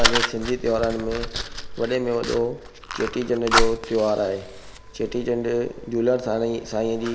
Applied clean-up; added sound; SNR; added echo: none; Fire; 3 dB; none.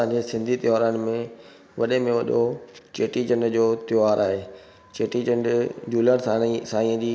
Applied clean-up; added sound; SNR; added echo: none; none; none; none.